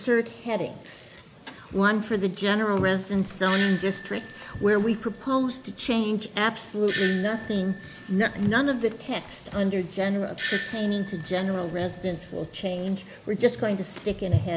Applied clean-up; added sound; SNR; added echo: none; Doorbell; 2 dB; none.